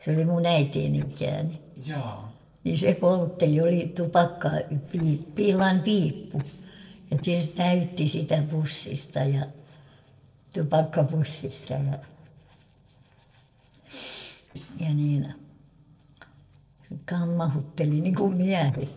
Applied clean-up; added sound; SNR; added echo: neural separator model SepFormer DNS4.